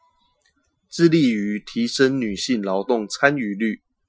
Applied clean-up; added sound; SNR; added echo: classical method Wiener filter.